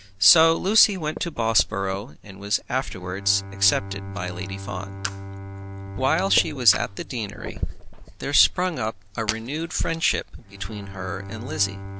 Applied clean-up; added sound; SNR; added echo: none; Fire + Bowed string instrument; 9 dB; none.